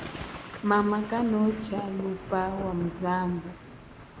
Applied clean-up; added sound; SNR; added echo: none; Thunder / Rain; 12 dB; none.